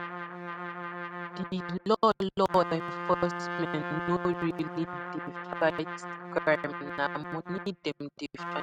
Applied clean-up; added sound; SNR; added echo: neural mask model RNNoise.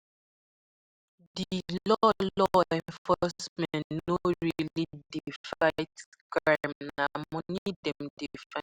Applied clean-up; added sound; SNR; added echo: none; none; none; none.